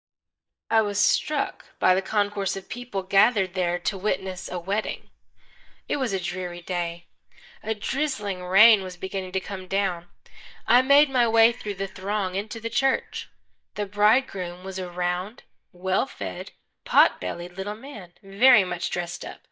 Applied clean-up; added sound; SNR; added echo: neural mask model DeepFilterNet 3.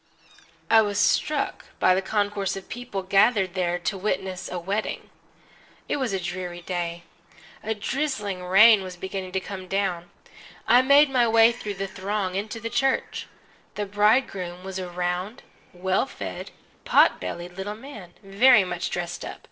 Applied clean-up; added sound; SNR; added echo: neural separator model SepFormer DNS4.